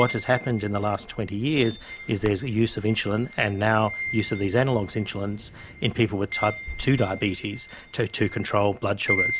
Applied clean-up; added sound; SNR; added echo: none; Wind chime; 8 dB; none.